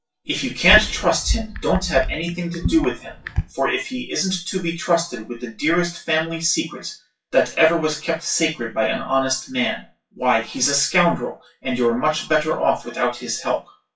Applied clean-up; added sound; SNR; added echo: classical method WPE with log-MMSE.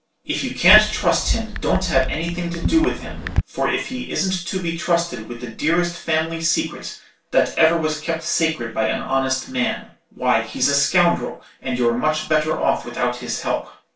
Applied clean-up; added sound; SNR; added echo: none; Chatter / Chirp, tweet / Car passing by / Typing; 5 dB; reverberation time 0.2 s.